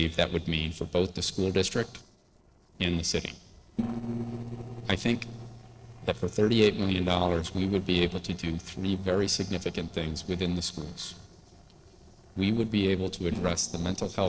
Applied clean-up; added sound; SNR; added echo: neural separator model SepFormer DNS4.